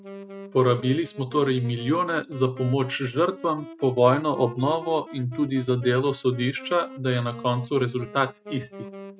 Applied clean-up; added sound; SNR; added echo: neural mask model RNNoise.